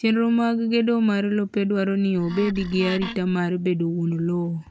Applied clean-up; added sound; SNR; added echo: none; Wood; 13 dB; none.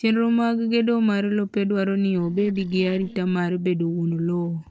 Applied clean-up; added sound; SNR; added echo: neural separator model SepFormer DNS4.